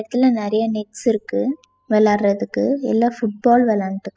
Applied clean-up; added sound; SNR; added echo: classical method spectral subtraction.